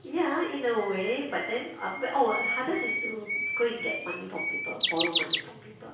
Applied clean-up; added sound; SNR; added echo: none; Bird; 3 dB; reverberation time 0.6 s.